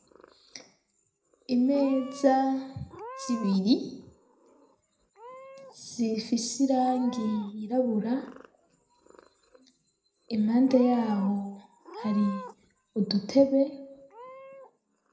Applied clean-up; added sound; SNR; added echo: none; Meow / Purr; 19 dB; reverberation time 0.5 s.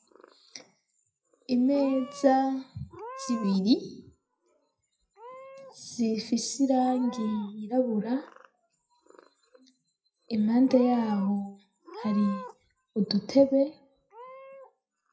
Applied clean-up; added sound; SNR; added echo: classical method WPE with log-MMSE.